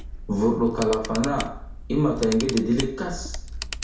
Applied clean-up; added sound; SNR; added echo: none; Camera; 9 dB; reverberation time 0.6 s.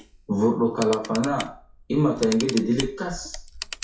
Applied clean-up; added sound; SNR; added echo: classical method WPE with log-MMSE.